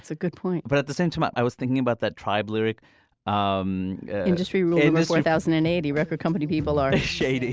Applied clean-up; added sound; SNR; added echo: none; none; none; none.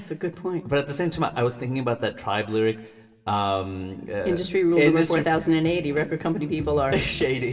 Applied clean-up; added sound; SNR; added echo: none; none; none; reverberation time 0.9 s.